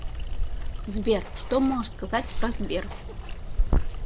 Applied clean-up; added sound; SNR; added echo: none; Water; -3 dB; none.